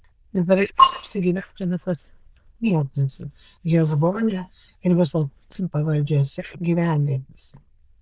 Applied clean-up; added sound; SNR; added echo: neural diffusion model UNIVERSE++.